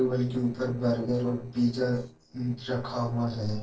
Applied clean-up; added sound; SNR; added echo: neural separator model SepFormer DNS4.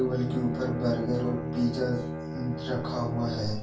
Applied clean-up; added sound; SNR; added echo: none; Bowed string instrument; 4 dB; reverberation time 0.3 s.